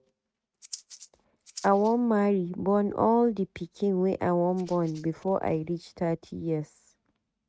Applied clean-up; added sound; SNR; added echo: neural mask model RNNoise.